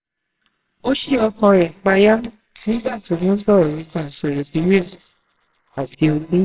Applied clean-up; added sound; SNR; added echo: neural separator model SepFormer WHAMR!.